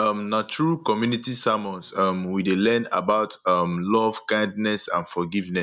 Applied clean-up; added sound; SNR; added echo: none; none; none; none.